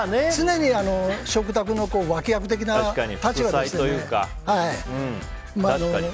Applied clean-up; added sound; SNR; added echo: none; none; none; none.